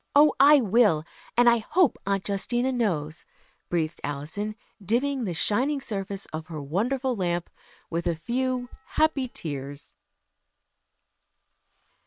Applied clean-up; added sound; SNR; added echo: neural separator model SepFormer WHAM!.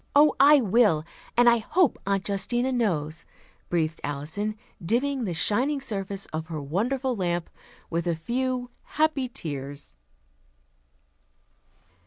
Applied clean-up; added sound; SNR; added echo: none; none; none; none.